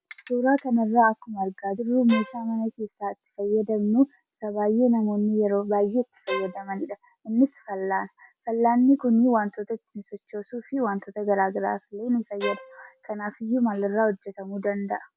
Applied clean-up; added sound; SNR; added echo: none; Ratchet, pawl + Bowed string instrument; 12 dB; none.